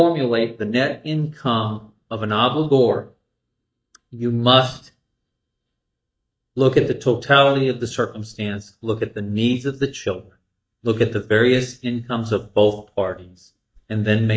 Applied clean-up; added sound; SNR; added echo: neural mask model DeepFilterNet 3.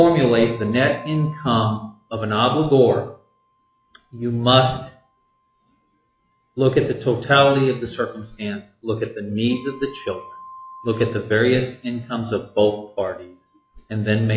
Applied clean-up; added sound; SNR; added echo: classical method log-MMSE.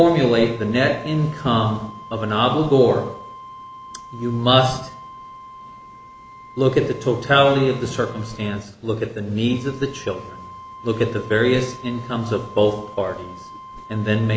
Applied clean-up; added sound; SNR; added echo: none; Wind instrument, woodwind instrument; 19 dB; none.